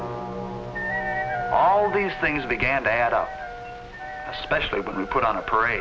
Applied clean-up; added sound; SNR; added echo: none; none; none; none.